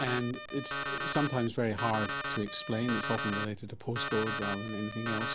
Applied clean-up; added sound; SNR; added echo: none; Alarm; 1 dB; none.